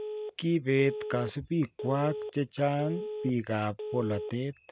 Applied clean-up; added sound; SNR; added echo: none; Telephone; 9 dB; none.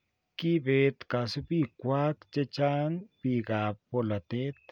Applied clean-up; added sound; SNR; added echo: none; none; none; none.